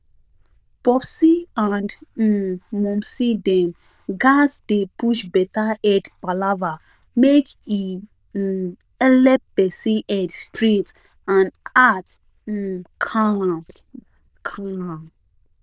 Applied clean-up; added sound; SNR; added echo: neural diffusion model UNIVERSE++.